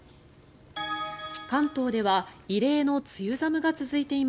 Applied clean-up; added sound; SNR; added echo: none; none; none; none.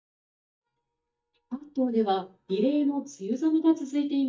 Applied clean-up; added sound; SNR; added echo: neural mask model DeepFilterNet 3.